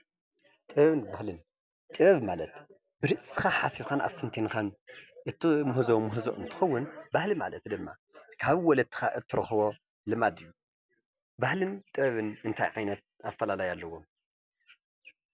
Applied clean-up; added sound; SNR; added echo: none; none; none; none.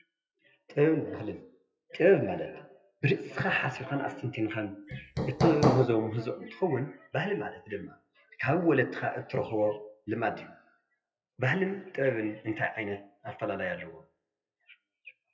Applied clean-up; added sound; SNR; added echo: classical method WPE with log-MMSE.